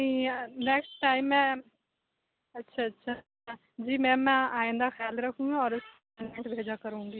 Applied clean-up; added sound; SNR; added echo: none; none; none; none.